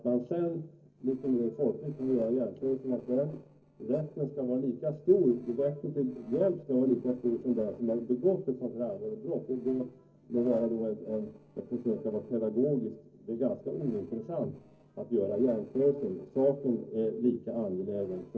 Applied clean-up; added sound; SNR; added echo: neural separator model SepFormer DNS4.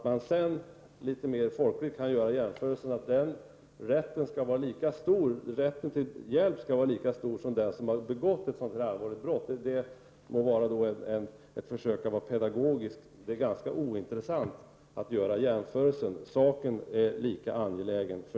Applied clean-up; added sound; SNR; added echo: none; none; none; none.